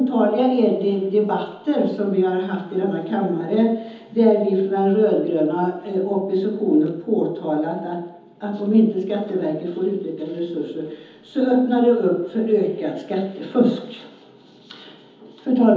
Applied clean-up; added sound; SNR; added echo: none; none; none; reverberation time 1.3 s.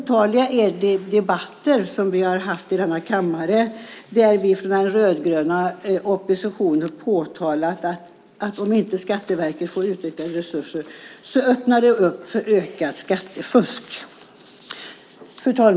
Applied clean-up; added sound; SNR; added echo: none; none; none; none.